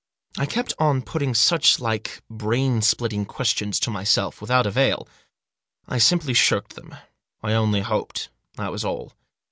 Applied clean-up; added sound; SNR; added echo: none; none; none; none.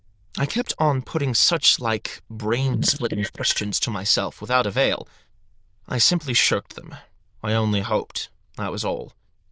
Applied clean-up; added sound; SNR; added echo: neural diffusion model UNIVERSE++.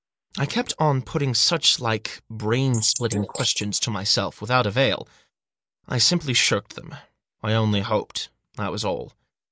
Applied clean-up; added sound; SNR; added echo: neural mask model Resemble Enhance denoiser.